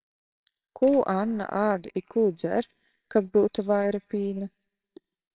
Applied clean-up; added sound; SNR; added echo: neural separator model SepFormer WHAMR!.